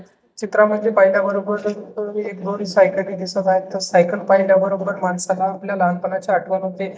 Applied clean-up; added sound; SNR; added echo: neural mask model DeepFilterNet 3.